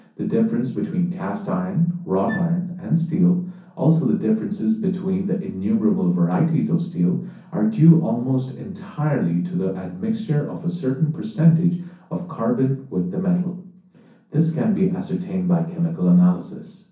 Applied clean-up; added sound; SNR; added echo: none; Wind instrument, woodwind instrument; 18 dB; reverberation time 0.6 s.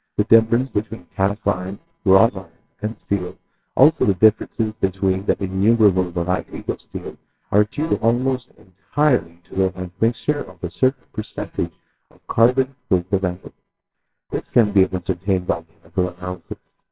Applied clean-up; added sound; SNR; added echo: neural separator model SepFormer WHAMR!.